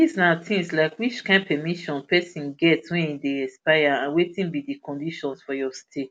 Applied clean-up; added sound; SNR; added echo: none; none; none; none.